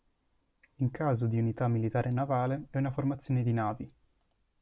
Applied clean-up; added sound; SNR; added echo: none; none; none; none.